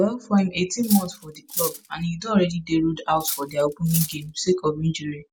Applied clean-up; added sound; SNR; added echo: none; Cutlery, silverware; 9 dB; none.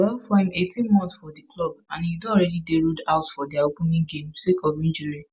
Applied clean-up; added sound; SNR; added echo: none; none; none; none.